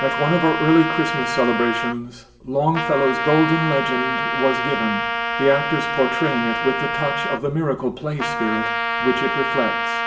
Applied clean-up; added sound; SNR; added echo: none; Trumpet; 2 dB; reverberation time 1.5 s.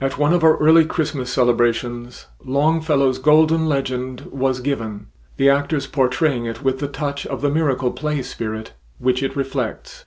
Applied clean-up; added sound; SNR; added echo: none; none; none; none.